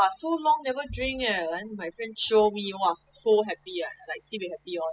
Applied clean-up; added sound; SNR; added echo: classical method spectral subtraction.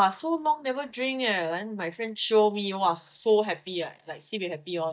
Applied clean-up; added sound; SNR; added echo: neural mask model DeepFilterNet 3.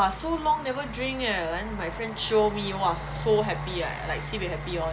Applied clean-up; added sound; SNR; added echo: none; none; none; none.